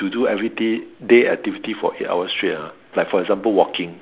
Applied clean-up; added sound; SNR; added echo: none; none; none; none.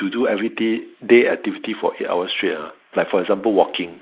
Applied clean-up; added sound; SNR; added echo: neural mask model Resemble Enhance denoiser.